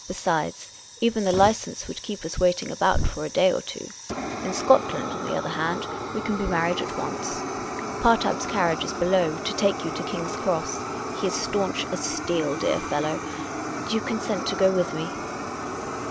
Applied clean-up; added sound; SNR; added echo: none; Bird + Fire; 5 dB; none.